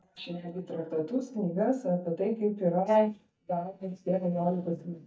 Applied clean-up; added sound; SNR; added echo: neural mask model DeepFilterNet 3.